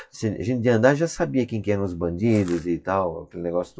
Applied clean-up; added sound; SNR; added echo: classical method WPE with log-MMSE.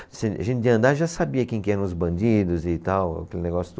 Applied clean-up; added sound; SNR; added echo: none; none; none; none.